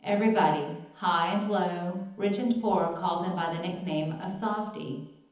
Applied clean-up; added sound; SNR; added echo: none; none; none; reverberation time 1.3 s.